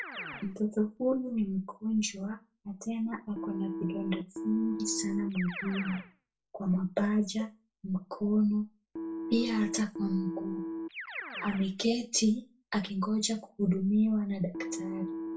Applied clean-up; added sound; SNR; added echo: none; Keyboard (musical); 9 dB; reverberation time 0.2 s.